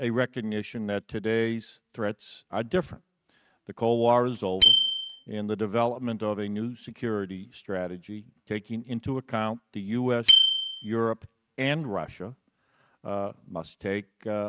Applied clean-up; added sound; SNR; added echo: neural mask model RNNoise.